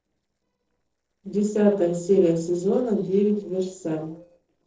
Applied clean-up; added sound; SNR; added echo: neural separator model SepFormer DNS4.